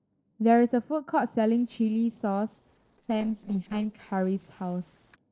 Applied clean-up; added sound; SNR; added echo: neural separator model SepFormer DNS4.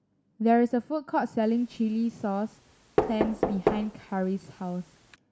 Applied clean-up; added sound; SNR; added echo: none; Knock; 4 dB; none.